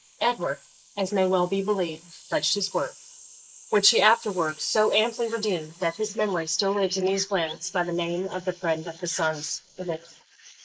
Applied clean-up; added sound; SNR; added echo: neural mask model Resemble Enhance denoiser.